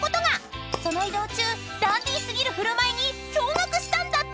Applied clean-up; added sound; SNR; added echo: none; Shatter; 14 dB; none.